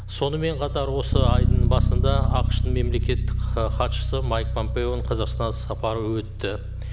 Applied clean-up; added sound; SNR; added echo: none; Bass guitar; -5 dB; none.